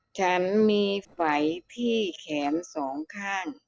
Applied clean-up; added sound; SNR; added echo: neural separator model SepFormer DNS4.